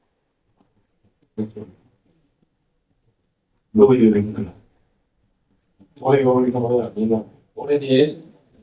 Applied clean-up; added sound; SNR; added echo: neural mask model DeepFilterNet 3.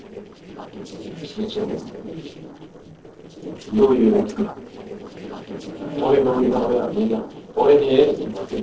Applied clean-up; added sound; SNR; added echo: neural separator model SepFormer DNS4.